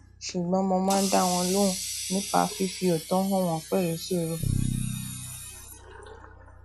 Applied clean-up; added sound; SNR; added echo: classical method log-MMSE.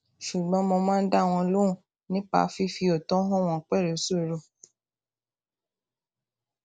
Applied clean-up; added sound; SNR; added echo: none; none; none; none.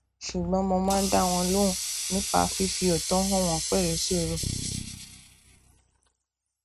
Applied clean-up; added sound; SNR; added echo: neural mask model RNNoise.